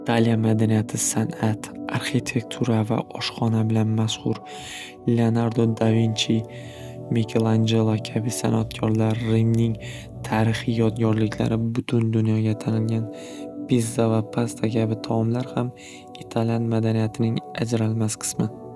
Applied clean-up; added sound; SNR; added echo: none; Organ; 15 dB; none.